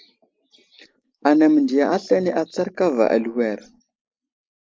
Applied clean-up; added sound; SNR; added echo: neural mask model Resemble Enhance denoiser.